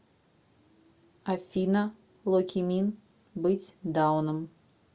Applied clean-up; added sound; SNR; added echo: none; none; none; none.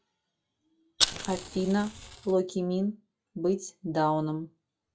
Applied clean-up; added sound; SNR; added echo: classical method log-MMSE.